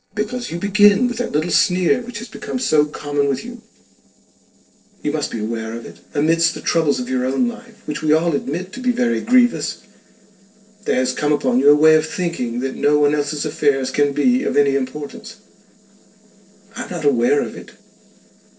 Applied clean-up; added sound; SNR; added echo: neural separator model SepFormer DNS4.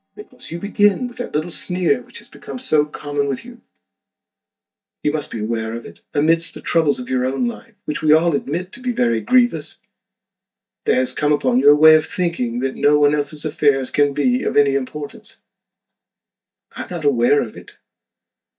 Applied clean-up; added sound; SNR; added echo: neural mask model DeepFilterNet 3.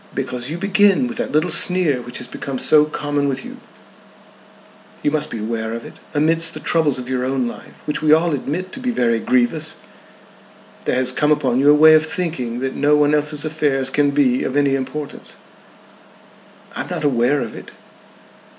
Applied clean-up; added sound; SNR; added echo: none; none; none; none.